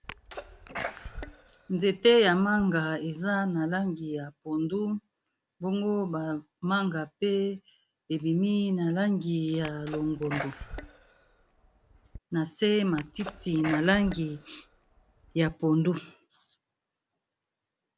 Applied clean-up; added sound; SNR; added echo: none; Sneeze; 13 dB; none.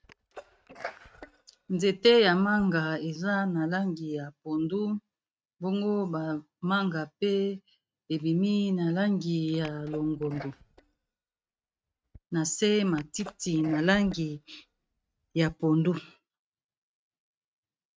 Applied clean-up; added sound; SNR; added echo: neural mask model RNNoise.